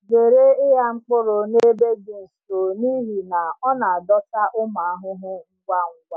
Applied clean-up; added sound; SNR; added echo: none; none; none; none.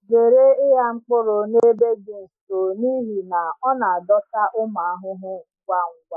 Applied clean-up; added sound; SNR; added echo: neural mask model Resemble Enhance denoiser.